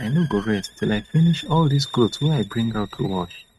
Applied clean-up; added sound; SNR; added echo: neural mask model RNNoise.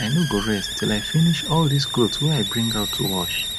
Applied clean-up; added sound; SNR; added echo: none; Hiss; 6 dB; none.